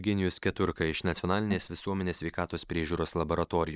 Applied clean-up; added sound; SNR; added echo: neural mask model Resemble Enhance denoiser.